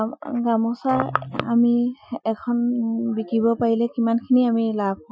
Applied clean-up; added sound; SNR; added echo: classical method Wiener filter.